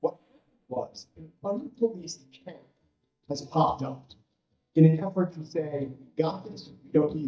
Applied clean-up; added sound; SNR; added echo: neural mask model DeepFilterNet 3.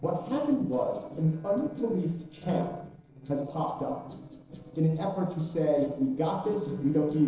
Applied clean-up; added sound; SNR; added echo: neural separator model SepFormer DNS4.